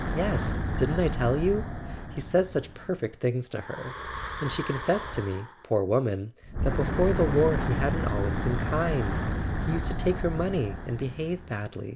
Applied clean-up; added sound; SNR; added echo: none; Wind / Breathing; 2 dB; none.